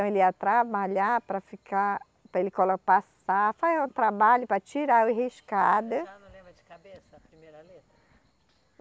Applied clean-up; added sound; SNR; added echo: none; none; none; none.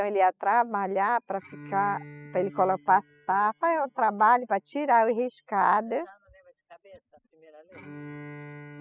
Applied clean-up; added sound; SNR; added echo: classical method spectral subtraction.